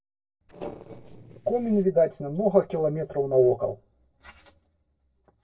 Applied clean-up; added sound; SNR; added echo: neural separator model SepFormer DNS4.